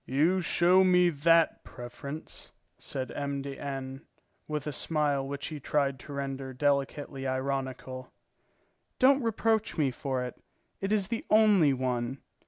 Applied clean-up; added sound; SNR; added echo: none; none; none; none.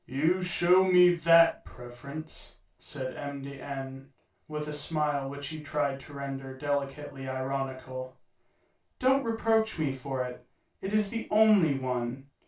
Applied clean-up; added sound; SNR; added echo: none; none; none; reverberation time 0.2 s.